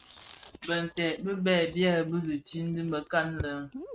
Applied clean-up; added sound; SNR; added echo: neural mask model RNNoise.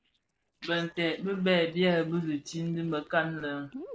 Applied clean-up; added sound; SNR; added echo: neural separator model SepFormer DNS4.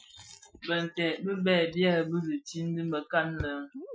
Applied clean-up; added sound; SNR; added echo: classical method Wiener filter.